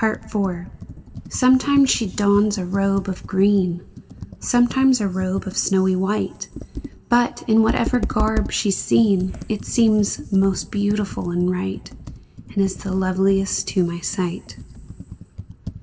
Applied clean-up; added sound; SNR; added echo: none; Computer keyboard; 12 dB; reverberation time 1.5 s.